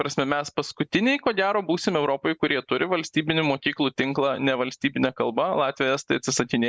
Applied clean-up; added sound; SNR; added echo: none; none; none; none.